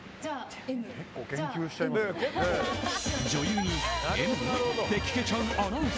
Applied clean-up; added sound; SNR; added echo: none; none; none; none.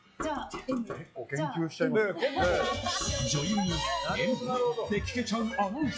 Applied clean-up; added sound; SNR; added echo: classical method log-MMSE.